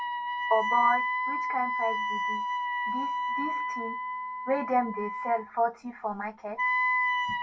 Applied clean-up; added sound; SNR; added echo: none; Wind instrument, woodwind instrument; -1 dB; reverberation time 0.1 s.